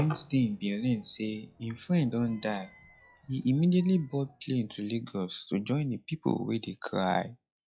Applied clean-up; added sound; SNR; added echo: classical method log-MMSE.